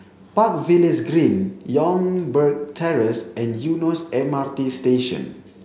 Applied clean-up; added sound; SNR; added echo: none; none; none; none.